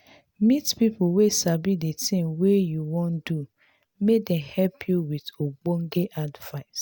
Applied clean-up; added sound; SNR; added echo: none; none; none; none.